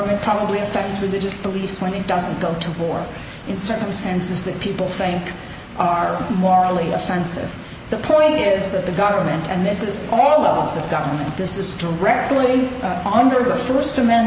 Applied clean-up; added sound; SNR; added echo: none; none; none; none.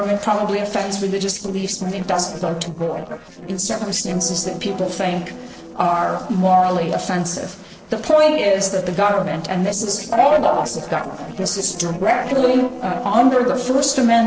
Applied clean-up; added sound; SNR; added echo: neural separator model SepFormer DNS4.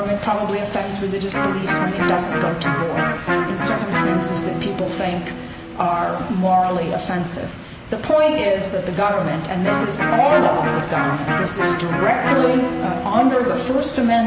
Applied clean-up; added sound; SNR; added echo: none; Electric guitar; 5 dB; none.